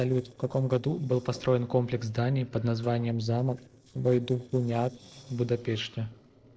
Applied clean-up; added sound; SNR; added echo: neural separator model SepFormer DNS4.